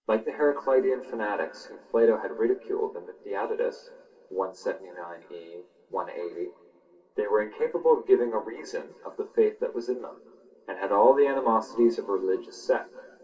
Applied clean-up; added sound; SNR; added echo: none; none; none; reverberation time 2.7 s.